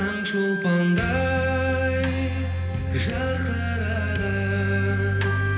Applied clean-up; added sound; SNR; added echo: none; Wind instrument, woodwind instrument; 10 dB; reverberation time 1.4 s.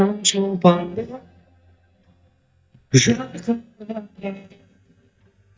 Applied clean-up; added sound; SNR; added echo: neural mask model DeepFilterNet 3.